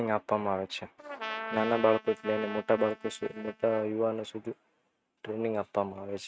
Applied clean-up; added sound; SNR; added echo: neural mask model RNNoise.